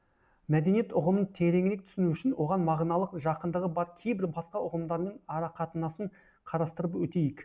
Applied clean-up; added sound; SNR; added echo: none; none; none; none.